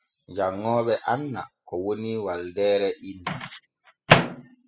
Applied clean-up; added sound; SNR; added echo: classical method spectral subtraction.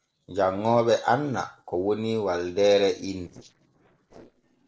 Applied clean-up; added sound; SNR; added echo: neural separator model SepFormer DNS4.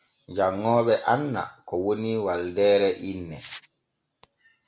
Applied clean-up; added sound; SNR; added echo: none; none; none; none.